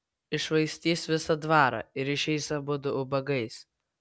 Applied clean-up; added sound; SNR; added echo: none; none; none; none.